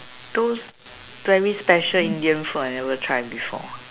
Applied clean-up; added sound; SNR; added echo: none; Whoosh, swoosh, swish; 13 dB; none.